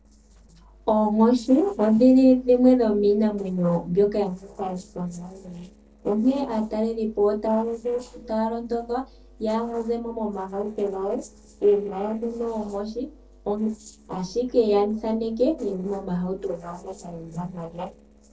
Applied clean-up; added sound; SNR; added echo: neural separator model SepFormer DNS4.